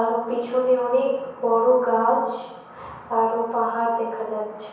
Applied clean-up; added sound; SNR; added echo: none; none; none; reverberation time 1.1 s.